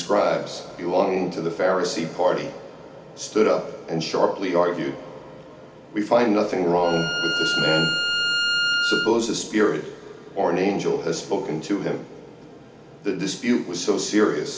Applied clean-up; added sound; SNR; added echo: none; Bowed string instrument; 1 dB; reverberation time 0.4 s.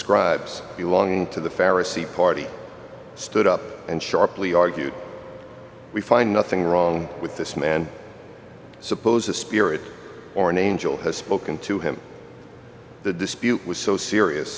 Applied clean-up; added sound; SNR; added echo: none; none; none; none.